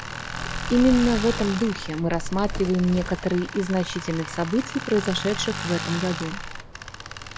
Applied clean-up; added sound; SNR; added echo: none; Bird + Tools; 7 dB; none.